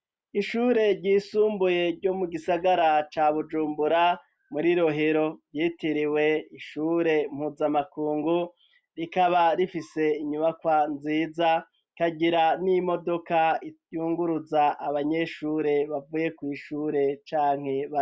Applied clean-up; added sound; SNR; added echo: none; none; none; none.